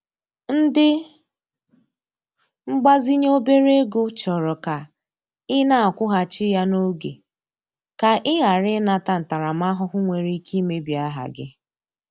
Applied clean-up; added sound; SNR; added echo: none; none; none; none.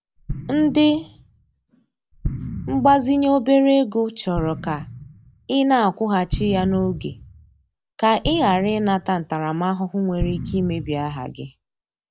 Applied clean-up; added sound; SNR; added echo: none; Explosion; 11 dB; none.